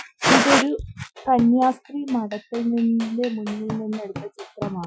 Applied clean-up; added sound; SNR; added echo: classical method Wiener filter.